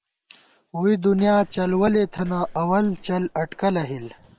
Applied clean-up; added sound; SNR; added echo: none; Walk, footsteps; 20 dB; none.